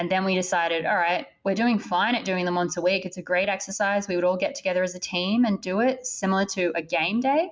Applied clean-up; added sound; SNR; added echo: none; none; none; none.